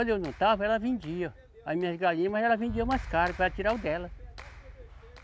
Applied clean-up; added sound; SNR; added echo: none; Clapping; 14 dB; none.